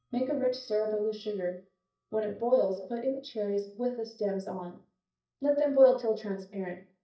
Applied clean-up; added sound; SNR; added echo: neural mask model DeepFilterNet 3.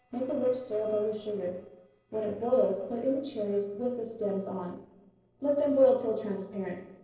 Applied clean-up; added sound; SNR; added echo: neural separator model SepFormer DNS4.